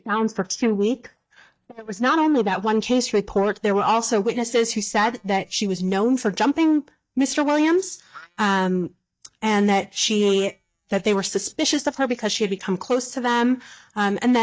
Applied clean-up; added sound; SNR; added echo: neural mask model DeepFilterNet 3.